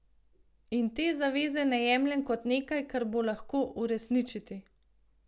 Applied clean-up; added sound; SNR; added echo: none; none; none; none.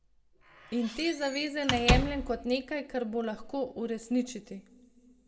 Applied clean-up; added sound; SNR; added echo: none; Squeak / Slam; 0 dB; reverberation time 1.4 s.